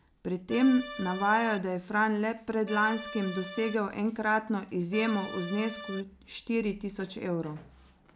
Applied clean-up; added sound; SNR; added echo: none; Accordion; 11 dB; none.